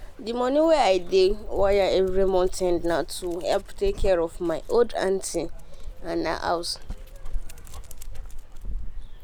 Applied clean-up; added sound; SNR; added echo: none; Dog; 6 dB; none.